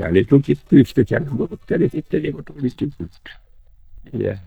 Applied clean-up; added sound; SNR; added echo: neural mask model DeepFilterNet 3.